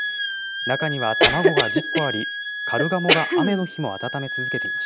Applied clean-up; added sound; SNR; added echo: none; Wind instrument, woodwind instrument + Cough; -3 dB; none.